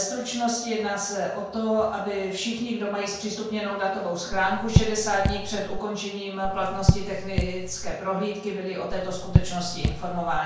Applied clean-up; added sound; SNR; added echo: none; Raindrop / Drip; -2 dB; reverberation time 0.5 s.